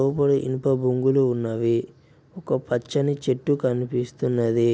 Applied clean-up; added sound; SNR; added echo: none; none; none; none.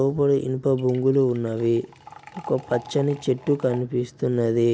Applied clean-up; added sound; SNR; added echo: none; Liquid; 20 dB; none.